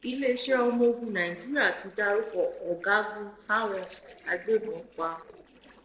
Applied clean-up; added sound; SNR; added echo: neural separator model SepFormer DNS4.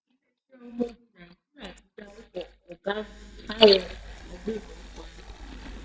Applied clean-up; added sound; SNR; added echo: neural mask model DeepFilterNet 3.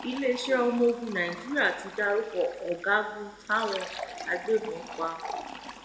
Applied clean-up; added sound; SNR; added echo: none; Fill (with liquid); 13 dB; reverberation time 0.9 s.